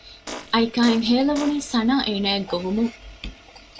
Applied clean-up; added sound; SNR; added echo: none; Fart; 14 dB; none.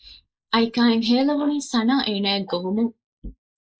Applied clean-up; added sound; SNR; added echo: neural mask model Resemble Enhance denoiser.